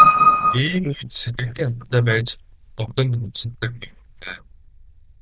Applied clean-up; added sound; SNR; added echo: neural diffusion model UNIVERSE++.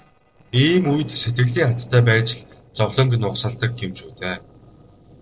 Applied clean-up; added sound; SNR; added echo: neural separator model SepFormer DNS4.